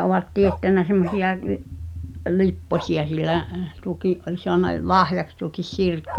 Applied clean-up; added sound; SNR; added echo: none; Bark; 18 dB; none.